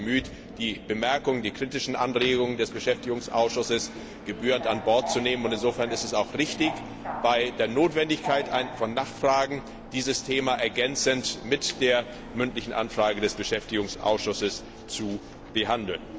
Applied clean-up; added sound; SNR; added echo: none; Subway, metro, underground; 12 dB; none.